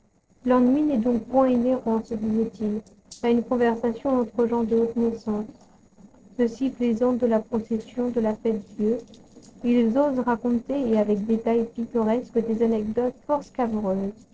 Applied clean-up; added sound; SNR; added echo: neural separator model SepFormer DNS4.